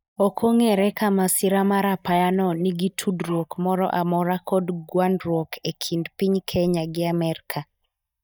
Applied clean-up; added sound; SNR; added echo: neural mask model DeepFilterNet 3.